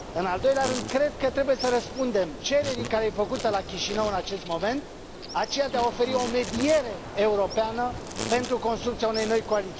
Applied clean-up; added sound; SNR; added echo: none; Insect; 9 dB; none.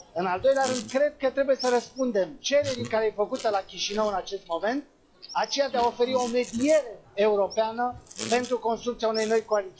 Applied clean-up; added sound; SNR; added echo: classical method log-MMSE.